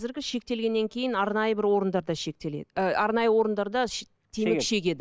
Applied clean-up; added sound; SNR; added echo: none; none; none; none.